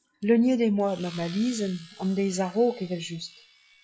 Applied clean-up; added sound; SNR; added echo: classical method log-MMSE.